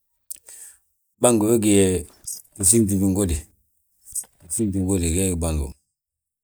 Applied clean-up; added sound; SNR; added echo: neural mask model DeepFilterNet 3.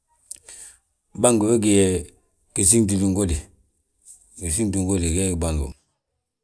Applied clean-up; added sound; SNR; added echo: none; none; none; none.